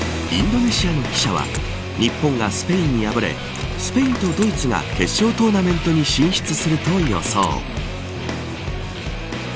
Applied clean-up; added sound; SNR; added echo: none; Coin (dropping); 19 dB; none.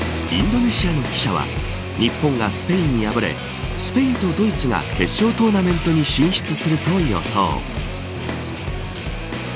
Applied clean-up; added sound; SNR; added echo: none; none; none; none.